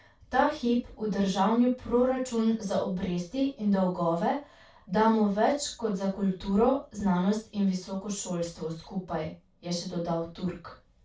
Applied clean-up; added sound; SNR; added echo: none; none; none; reverberation time 0.2 s.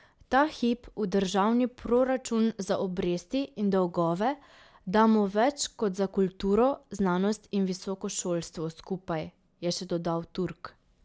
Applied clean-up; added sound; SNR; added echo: none; none; none; none.